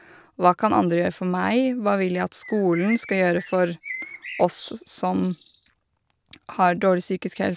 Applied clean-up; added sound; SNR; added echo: none; Bird; 15 dB; none.